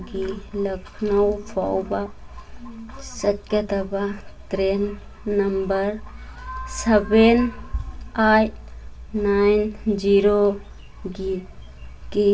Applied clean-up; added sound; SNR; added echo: none; none; none; reverberation time 0.2 s.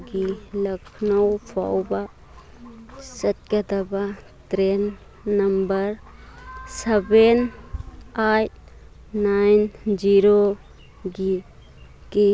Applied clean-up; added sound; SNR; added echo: none; none; none; none.